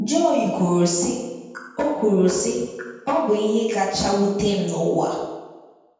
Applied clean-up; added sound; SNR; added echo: none; none; none; reverberation time 1.1 s.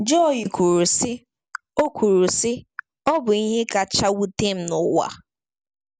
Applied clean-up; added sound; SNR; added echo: none; none; none; none.